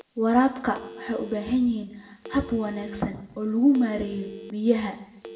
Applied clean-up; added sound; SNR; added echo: none; Telephone; 18 dB; reverberation time 0.6 s.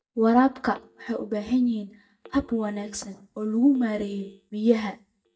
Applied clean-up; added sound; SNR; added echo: neural mask model DeepFilterNet 3.